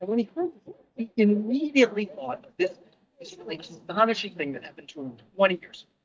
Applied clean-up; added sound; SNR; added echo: neural mask model DeepFilterNet 3.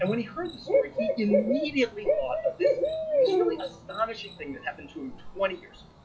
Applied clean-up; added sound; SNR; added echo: classical method WPE with log-MMSE.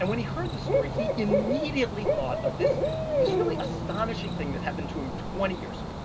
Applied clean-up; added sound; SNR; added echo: none; Cricket / Bird; -4 dB; reverberation time 0.2 s.